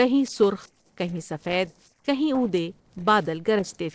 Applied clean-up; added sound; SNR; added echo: neural separator model SepFormer DNS4.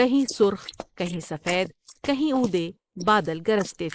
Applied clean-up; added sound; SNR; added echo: neural mask model Resemble Enhance denoiser.